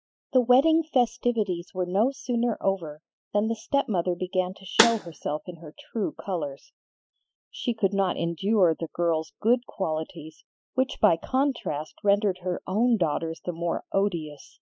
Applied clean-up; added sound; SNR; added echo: classical method spectral subtraction.